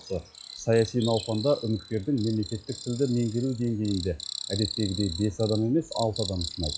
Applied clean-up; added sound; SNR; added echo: classical method log-MMSE.